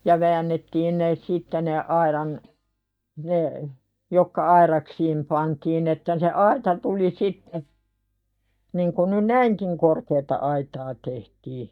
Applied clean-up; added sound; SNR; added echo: neural mask model DeepFilterNet 3.